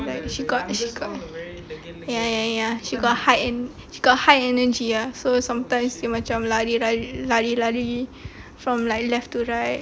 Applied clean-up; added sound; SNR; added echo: none; none; none; none.